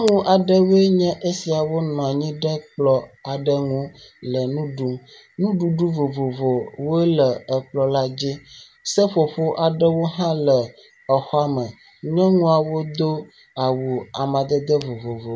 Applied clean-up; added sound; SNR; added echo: none; none; none; none.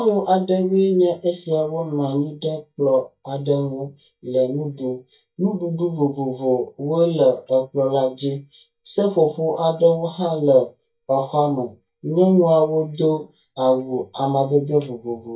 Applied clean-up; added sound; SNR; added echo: neural mask model DeepFilterNet 3.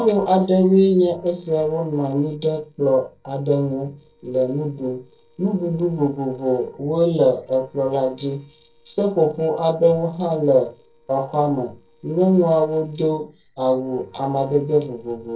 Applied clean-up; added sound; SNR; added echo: neural separator model SepFormer DNS4.